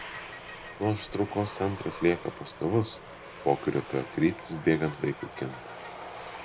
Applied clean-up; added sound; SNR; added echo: none; Bicycle + Aircraft; 12 dB; none.